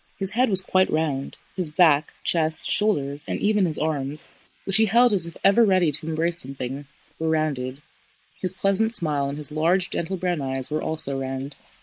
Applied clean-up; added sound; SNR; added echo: neural mask model Resemble Enhance denoiser.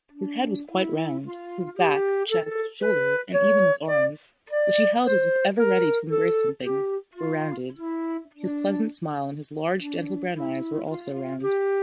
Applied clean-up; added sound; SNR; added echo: neural mask model RNNoise.